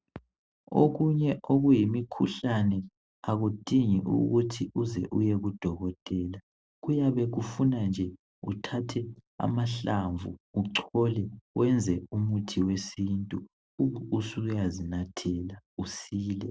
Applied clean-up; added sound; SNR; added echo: neural separator model SepFormer DNS4.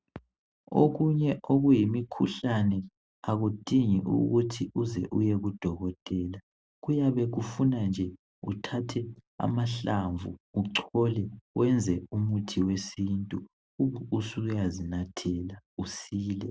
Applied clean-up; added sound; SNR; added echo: none; none; none; none.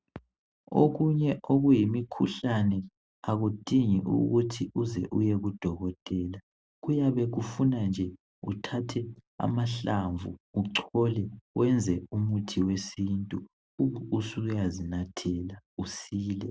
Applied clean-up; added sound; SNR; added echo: none; Ringtone; 20 dB; none.